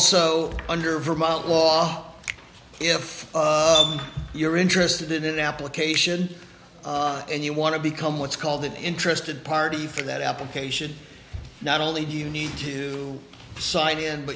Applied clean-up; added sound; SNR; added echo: none; Finger snapping; 19 dB; none.